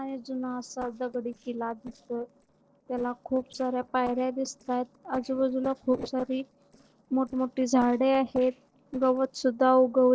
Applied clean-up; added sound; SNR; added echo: neural separator model SepFormer DNS4.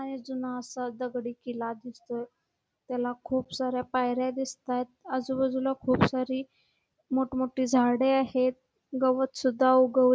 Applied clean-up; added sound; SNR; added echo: none; none; none; none.